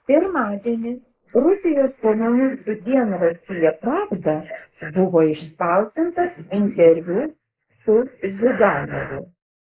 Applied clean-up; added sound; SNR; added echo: neural mask model Resemble Enhance denoiser.